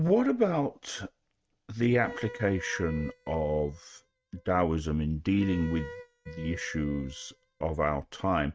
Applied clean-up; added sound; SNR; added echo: neural mask model RNNoise.